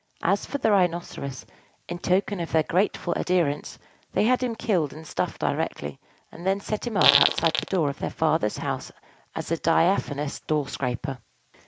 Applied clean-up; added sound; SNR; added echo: none; Fart; -1 dB; none.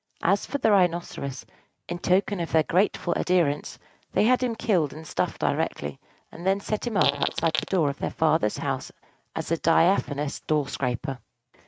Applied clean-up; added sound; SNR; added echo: neural mask model RNNoise.